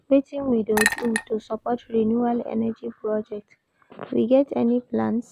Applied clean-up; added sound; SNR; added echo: none; Chink, clink; 5 dB; none.